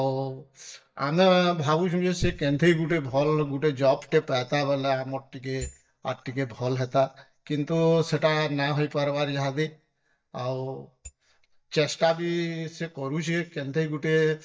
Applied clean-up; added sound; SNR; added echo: neural mask model DeepFilterNet 3.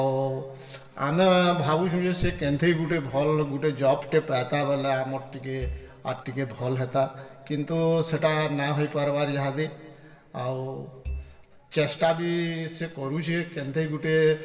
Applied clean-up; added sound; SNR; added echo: none; Marimba, xylophone / Wood; 8 dB; reverberation time 2.5 s.